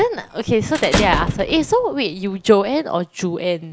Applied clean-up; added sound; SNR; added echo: none; Squeak / Slam / Human group actions; 9 dB; none.